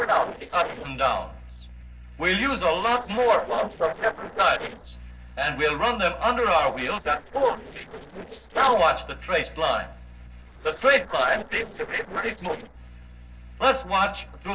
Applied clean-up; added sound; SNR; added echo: neural separator model SepFormer DNS4.